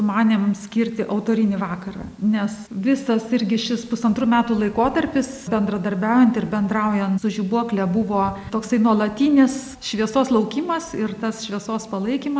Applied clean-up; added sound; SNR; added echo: none; none; none; none.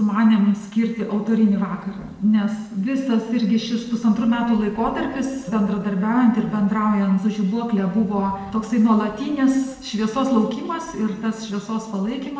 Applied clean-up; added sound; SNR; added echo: none; none; none; reverberation time 1.0 s.